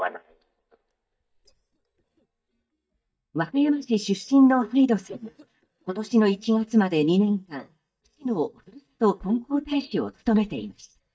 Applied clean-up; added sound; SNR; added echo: neural mask model DeepFilterNet 3.